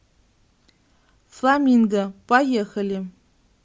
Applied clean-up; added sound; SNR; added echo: none; none; none; none.